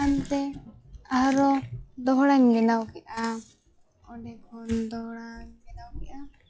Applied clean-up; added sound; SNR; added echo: classical method log-MMSE.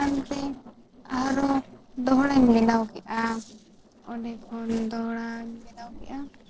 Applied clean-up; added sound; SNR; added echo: neural separator model SepFormer DNS4.